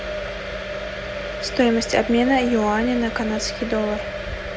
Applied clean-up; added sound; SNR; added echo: none; none; none; none.